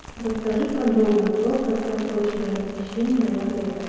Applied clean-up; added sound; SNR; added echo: none; Rain; 15 dB; reverberation time 2.2 s.